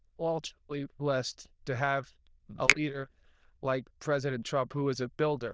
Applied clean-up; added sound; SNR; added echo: neural diffusion model UNIVERSE++.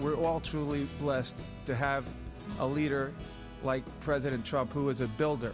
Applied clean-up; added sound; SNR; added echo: none; none; none; none.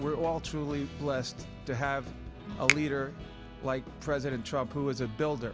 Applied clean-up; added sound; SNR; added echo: none; Finger snapping; 3 dB; none.